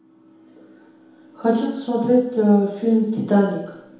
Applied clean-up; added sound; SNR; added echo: none; none; none; reverberation time 2.0 s.